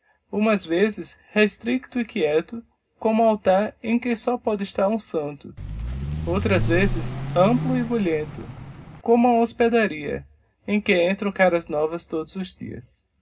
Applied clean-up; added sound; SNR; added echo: none; Vehicle; 4 dB; reverberation time 0.2 s.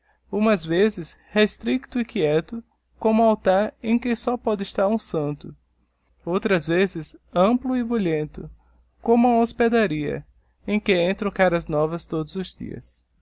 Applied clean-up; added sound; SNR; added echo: none; none; none; none.